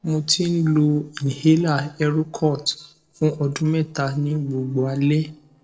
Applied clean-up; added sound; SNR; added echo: neural separator model SepFormer DNS4.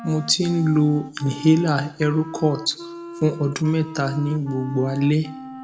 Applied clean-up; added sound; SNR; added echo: none; Wind instrument, woodwind instrument; 14 dB; reverberation time 0.6 s.